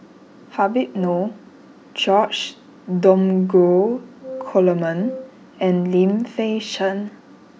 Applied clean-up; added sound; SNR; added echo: none; Wind instrument, woodwind instrument; 14 dB; none.